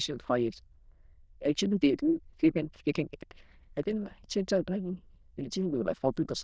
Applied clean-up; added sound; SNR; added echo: neural diffusion model UNIVERSE++.